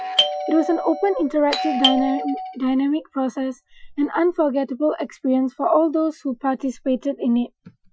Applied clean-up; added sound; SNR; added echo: classical method Wiener filter.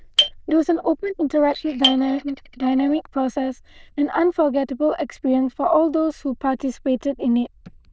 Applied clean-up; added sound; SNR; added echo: neural diffusion model UNIVERSE++.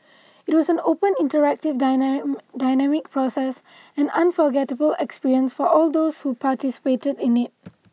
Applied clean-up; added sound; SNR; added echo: none; none; none; none.